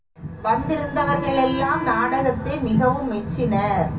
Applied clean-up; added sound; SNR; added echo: none; Wind instrument, woodwind instrument; 10 dB; reverberation time 0.3 s.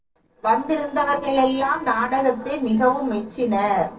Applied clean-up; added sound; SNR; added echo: neural separator model SepFormer DNS4.